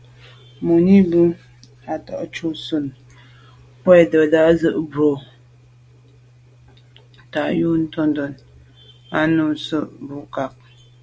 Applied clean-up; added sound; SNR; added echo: none; none; none; none.